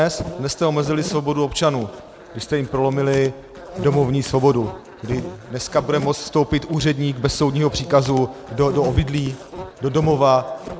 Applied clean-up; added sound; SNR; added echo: none; Insect; 14 dB; none.